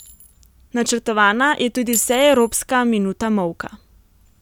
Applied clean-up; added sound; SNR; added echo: none; Chink, clink; 16 dB; none.